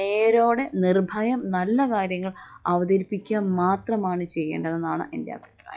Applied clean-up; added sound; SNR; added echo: classical method log-MMSE.